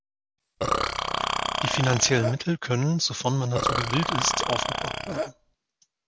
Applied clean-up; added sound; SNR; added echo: none; Burping, eructation; 0 dB; none.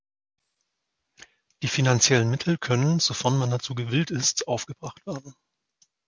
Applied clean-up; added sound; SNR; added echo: none; none; none; none.